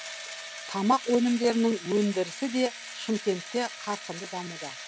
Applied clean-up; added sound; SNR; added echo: none; Engine / Drill; 12 dB; none.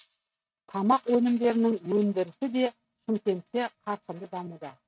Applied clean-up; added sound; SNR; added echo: neural mask model RNNoise.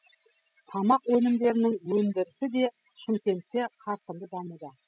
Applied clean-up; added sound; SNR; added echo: classical method spectral subtraction.